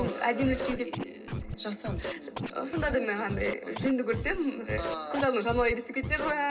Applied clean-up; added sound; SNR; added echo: none; Scratching (performance technique); 7 dB; reverberation time 0.2 s.